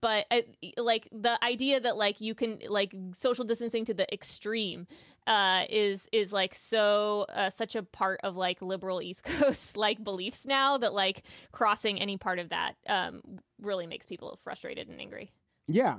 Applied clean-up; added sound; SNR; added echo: none; none; none; none.